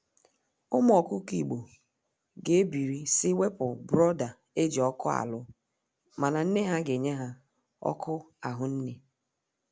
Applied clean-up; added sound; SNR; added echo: none; none; none; none.